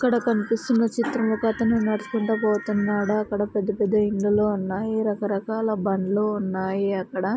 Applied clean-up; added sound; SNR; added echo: none; none; none; none.